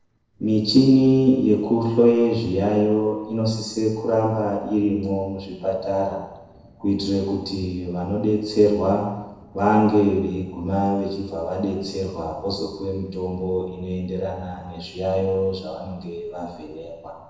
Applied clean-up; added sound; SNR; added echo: neural separator model SepFormer DNS4.